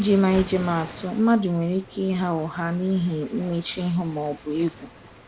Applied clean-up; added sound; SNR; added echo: none; Waves, surf; 18 dB; none.